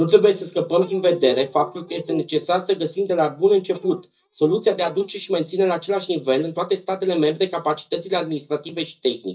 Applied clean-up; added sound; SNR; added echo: neural mask model DeepFilterNet 3.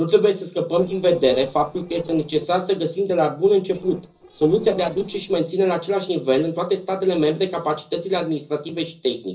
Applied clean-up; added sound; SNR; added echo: neural separator model SepFormer DNS4.